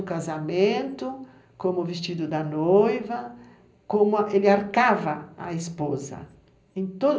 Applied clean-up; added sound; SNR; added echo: none; none; none; reverberation time 0.5 s.